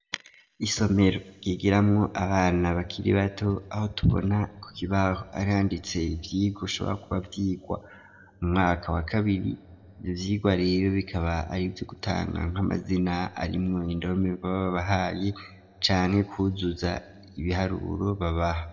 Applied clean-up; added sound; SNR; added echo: none; none; none; reverberation time 1.3 s.